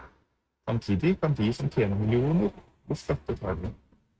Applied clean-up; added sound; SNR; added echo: neural mask model RNNoise.